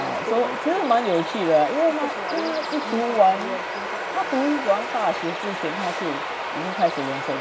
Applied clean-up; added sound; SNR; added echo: none; Bird vocalization, bird call, bird song; 5 dB; none.